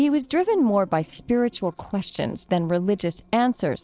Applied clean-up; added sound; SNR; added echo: neural separator model SepFormer DNS4.